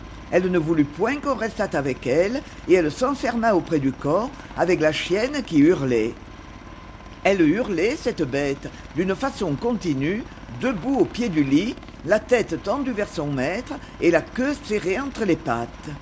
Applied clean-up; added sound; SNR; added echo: none; Aircraft + Boat, Water vehicle; 17 dB; none.